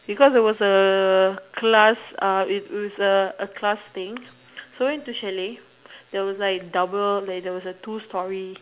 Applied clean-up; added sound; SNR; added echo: none; none; none; none.